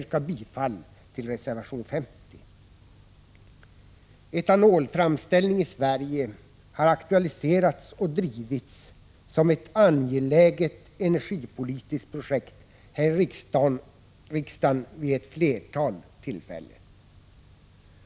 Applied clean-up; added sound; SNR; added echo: none; none; none; none.